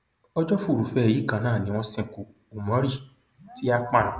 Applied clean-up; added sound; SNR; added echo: none; none; none; none.